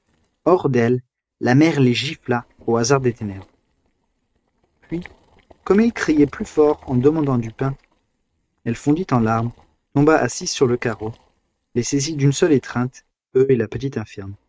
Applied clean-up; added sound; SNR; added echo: neural mask model RNNoise.